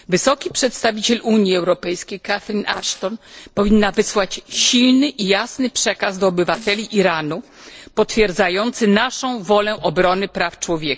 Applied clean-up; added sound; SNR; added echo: neural separator model SepFormer DNS4.